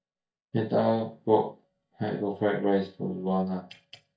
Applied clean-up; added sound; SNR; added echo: neural mask model DeepFilterNet 3.